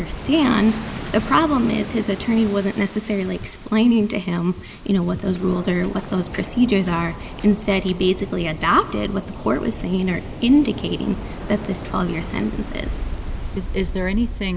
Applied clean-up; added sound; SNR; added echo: none; Waves, surf; 10 dB; none.